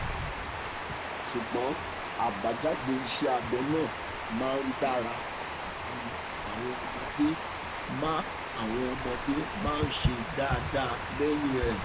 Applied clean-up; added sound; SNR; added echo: none; Water; 2 dB; none.